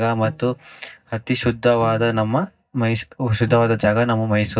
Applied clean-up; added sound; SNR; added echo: neural mask model DeepFilterNet 3.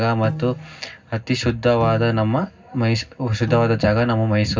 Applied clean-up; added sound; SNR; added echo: none; Piano; 11 dB; reverberation time 0.4 s.